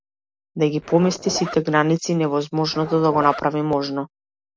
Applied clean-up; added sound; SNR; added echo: none; Zipper (clothing); 14 dB; none.